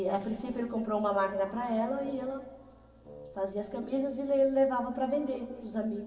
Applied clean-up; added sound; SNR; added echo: none; Wind instrument, woodwind instrument; 19 dB; reverberation time 2.2 s.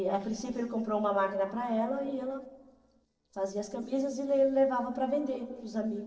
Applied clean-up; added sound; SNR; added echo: neural separator model SepFormer DNS4.